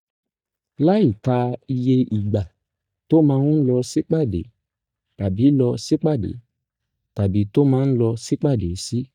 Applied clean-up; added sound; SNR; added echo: neural mask model DeepFilterNet 3.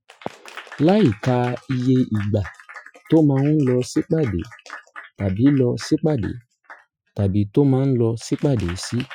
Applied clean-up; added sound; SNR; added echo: classical method Wiener filter.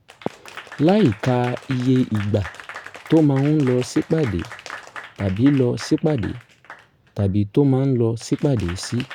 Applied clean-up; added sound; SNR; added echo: none; Applause / Crowd; 18 dB; none.